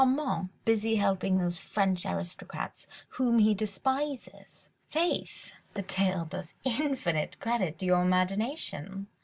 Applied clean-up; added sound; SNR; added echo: none; none; none; none.